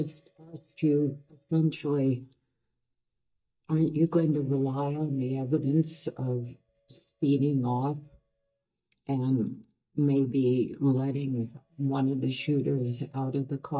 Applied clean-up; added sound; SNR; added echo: neural mask model DeepFilterNet 3.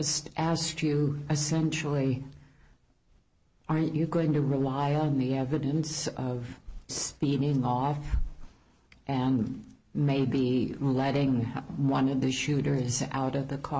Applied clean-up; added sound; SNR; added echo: none; none; none; none.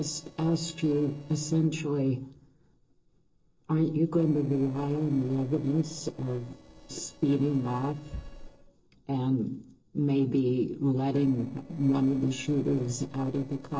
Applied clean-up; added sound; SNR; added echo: neural separator model SepFormer DNS4.